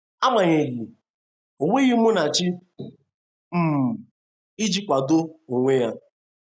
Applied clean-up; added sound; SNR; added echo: none; none; none; none.